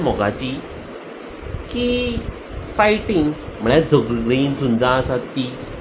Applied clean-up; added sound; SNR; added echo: none; none; none; none.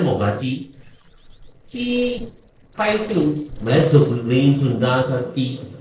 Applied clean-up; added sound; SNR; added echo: neural separator model SepFormer DNS4.